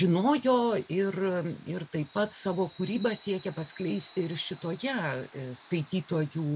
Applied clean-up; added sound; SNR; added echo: none; Cricket; -3 dB; none.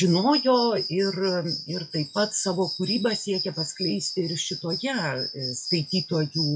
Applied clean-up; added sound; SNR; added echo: classical method log-MMSE.